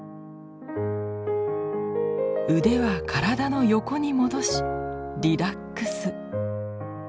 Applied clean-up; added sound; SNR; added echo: none; none; none; none.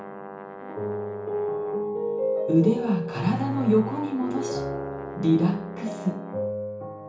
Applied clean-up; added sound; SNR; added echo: none; Brass instrument; 16 dB; reverberation time 0.7 s.